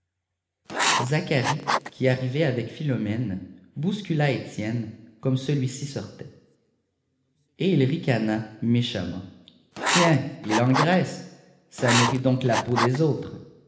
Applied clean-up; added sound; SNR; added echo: none; Writing; 1 dB; reverberation time 1.1 s.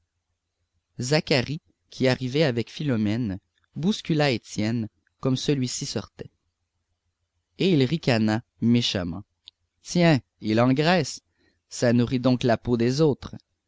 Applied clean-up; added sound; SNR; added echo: none; none; none; none.